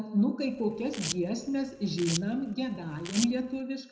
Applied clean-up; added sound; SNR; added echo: none; Domestic sounds, home sounds; 11 dB; reverberation time 0.8 s.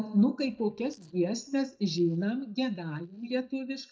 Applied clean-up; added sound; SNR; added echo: neural mask model DeepFilterNet 3.